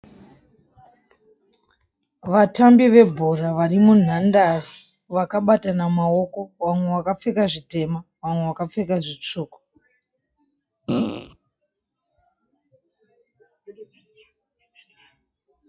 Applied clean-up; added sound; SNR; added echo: classical method log-MMSE.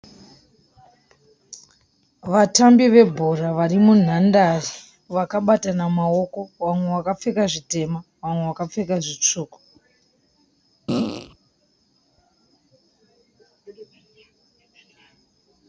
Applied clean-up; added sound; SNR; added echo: none; Fart; 3 dB; none.